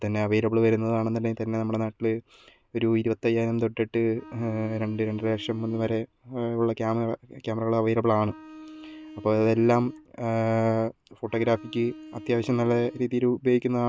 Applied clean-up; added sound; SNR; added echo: none; Bowed string instrument; 18 dB; none.